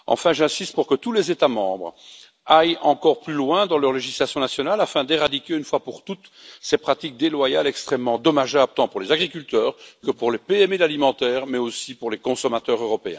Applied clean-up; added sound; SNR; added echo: none; none; none; none.